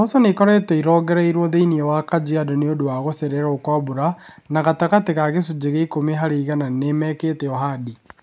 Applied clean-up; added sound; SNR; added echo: none; none; none; none.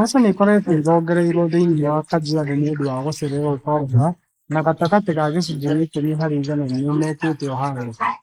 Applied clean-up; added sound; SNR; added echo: neural mask model Resemble Enhance denoiser.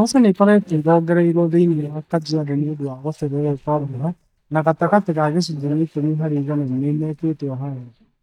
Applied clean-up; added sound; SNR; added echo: neural mask model DeepFilterNet 3.